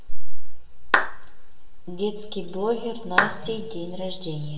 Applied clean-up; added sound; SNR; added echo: none; Clapping; 8 dB; reverberation time 1.4 s.